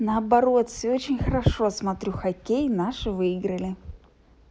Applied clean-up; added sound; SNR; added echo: none; none; none; none.